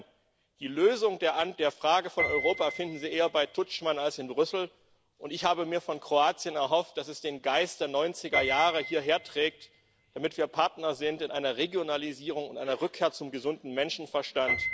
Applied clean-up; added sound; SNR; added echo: none; Piano; 11 dB; none.